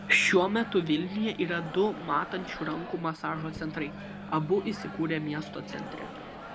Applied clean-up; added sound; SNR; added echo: none; Microwave oven; 11 dB; none.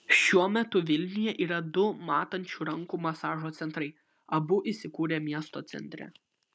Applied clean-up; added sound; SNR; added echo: none; none; none; none.